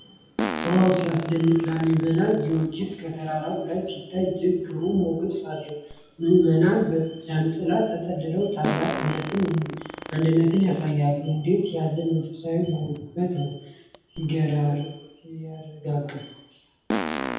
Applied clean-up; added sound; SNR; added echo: none; Fart; 12 dB; reverberation time 0.8 s.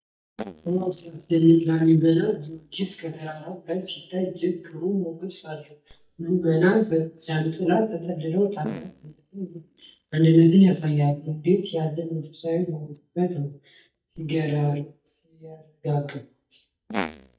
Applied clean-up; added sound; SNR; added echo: neural mask model DeepFilterNet 3.